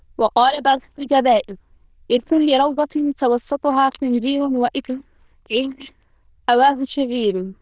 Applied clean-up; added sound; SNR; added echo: neural diffusion model UNIVERSE++.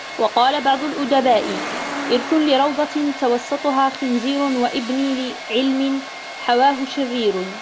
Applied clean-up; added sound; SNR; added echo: none; Truck + Domestic sounds, home sounds; 11 dB; none.